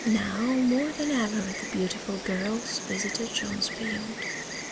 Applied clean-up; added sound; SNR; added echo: none; Insect; 7 dB; none.